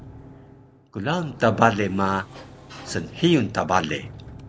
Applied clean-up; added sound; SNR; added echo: none; Sliding door; 17 dB; none.